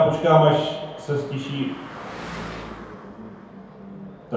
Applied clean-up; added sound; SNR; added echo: none; Car passing by; 16 dB; reverberation time 0.9 s.